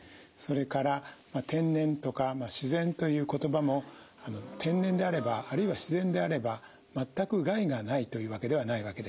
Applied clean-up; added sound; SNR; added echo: none; Gasp; 17 dB; none.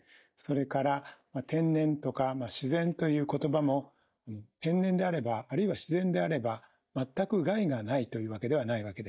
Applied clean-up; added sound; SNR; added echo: neural mask model DeepFilterNet 3.